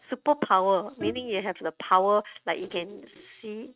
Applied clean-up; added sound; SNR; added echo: neural mask model RNNoise.